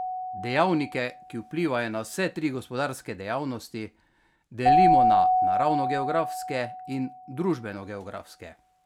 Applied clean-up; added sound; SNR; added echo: none; Keyboard (musical); -2 dB; none.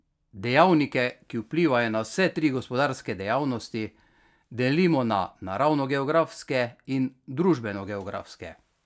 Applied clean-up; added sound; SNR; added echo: none; none; none; none.